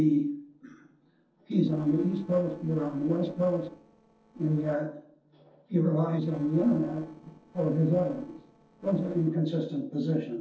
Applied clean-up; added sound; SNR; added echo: neural separator model SepFormer DNS4.